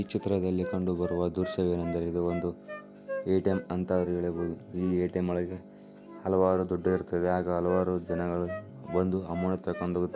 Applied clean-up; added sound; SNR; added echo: none; Wind instrument, woodwind instrument; 13 dB; none.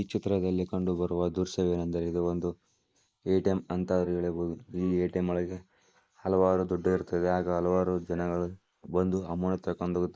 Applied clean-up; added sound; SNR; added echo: neural mask model Resemble Enhance denoiser.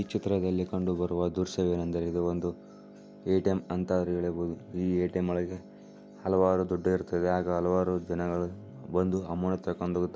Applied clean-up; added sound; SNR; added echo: none; none; none; none.